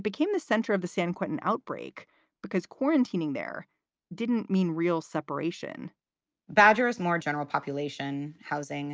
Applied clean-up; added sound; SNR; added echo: none; none; none; none.